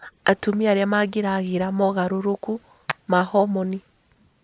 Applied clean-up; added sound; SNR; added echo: none; Hands; 20 dB; none.